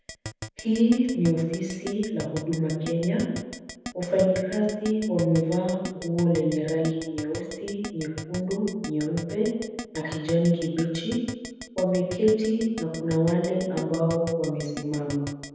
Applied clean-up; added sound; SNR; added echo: none; Keyboard (musical); 14 dB; reverberation time 1.0 s.